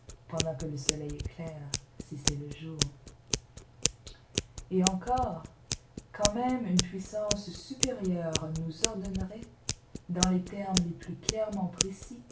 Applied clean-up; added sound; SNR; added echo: none; Scissors; 1 dB; reverberation time 0.3 s.